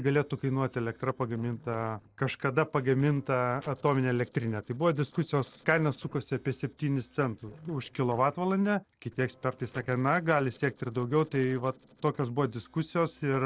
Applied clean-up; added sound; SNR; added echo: neural separator model SepFormer DNS4.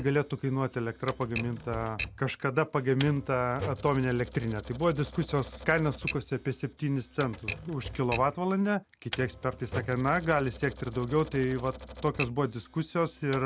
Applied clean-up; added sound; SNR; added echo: none; Typewriter; 12 dB; none.